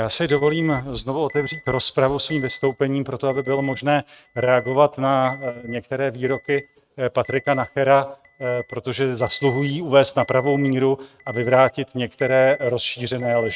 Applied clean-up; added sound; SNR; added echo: neural mask model RNNoise.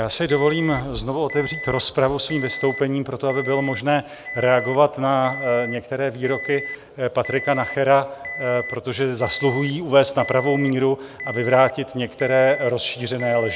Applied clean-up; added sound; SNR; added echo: none; Alarm; 12 dB; none.